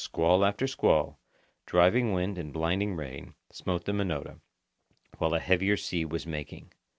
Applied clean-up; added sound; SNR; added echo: none; none; none; none.